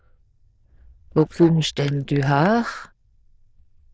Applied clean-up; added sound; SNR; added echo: neural diffusion model UNIVERSE++.